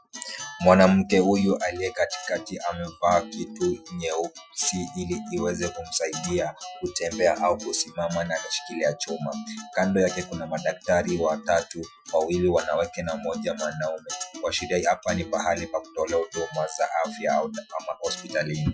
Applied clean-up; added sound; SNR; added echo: classical method Wiener filter.